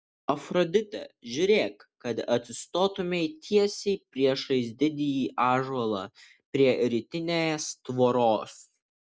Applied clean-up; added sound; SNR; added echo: none; none; none; none.